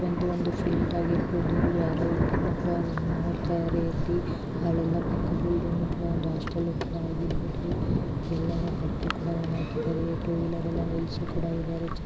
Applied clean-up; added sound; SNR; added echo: none; Thunder; -1 dB; none.